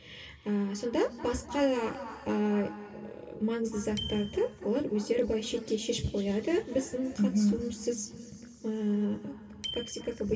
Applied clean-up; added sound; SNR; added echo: none; Bicycle bell; 20 dB; reverberation time 2.9 s.